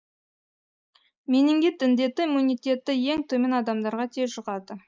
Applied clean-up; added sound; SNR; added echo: neural mask model Resemble Enhance denoiser.